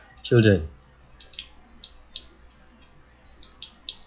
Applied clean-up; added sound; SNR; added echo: classical method log-MMSE.